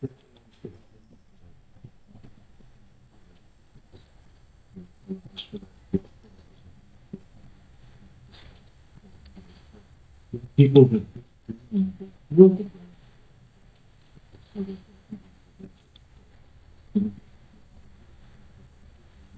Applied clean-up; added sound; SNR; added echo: neural mask model DeepFilterNet 3.